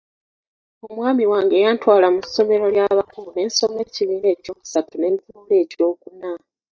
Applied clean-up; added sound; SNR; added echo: neural mask model DeepFilterNet 3.